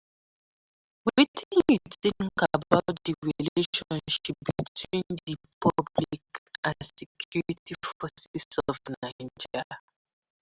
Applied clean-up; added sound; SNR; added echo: none; none; none; none.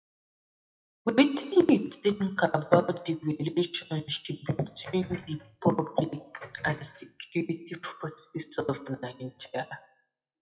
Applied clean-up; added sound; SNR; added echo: classical method WPE with log-MMSE.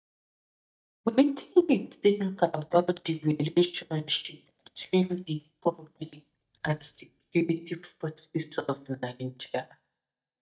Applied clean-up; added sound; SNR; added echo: neural mask model DeepFilterNet 3.